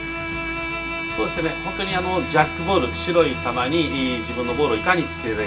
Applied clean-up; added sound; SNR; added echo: none; Bowed string instrument; 7 dB; reverberation time 0.2 s.